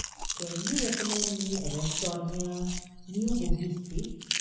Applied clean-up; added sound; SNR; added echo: none; Chewing, mastication; 0 dB; reverberation time 1.1 s.